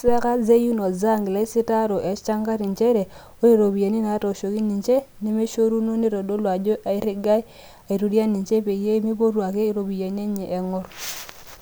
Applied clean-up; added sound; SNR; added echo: none; none; none; none.